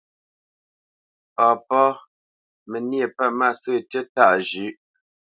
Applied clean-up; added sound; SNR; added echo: none; none; none; none.